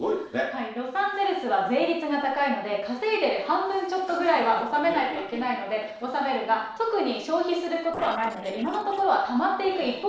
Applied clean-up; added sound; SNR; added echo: neural separator model SepFormer DNS4.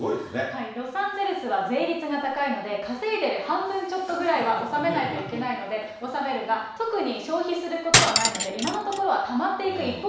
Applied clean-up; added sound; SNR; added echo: none; Cutlery, silverware; -3 dB; reverberation time 0.7 s.